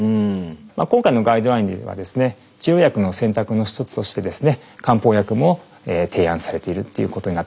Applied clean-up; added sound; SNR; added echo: none; none; none; none.